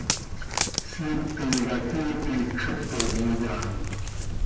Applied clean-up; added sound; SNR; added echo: none; Walk, footsteps; 1 dB; reverberation time 1.3 s.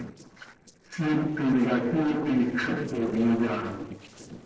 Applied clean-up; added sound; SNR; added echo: neural separator model SepFormer DNS4.